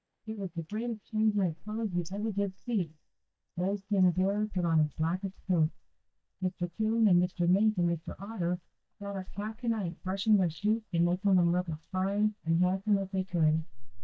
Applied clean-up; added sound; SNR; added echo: neural mask model DeepFilterNet 3.